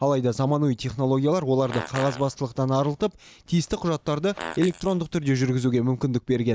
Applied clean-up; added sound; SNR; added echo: neural mask model DeepFilterNet 3.